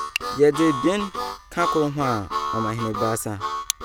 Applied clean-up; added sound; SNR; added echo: none; Harmonica; 5 dB; none.